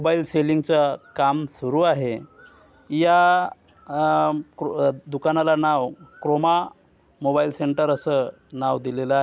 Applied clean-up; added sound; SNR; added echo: none; none; none; none.